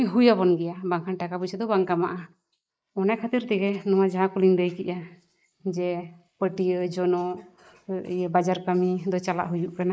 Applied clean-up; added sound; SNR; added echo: neural mask model Resemble Enhance denoiser.